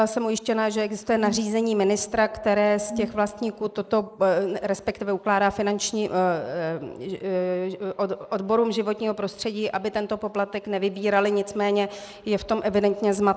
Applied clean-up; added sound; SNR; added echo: neural mask model Resemble Enhance denoiser.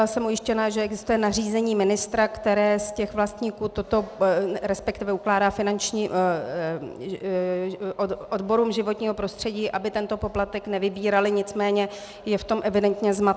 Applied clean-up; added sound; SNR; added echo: none; none; none; none.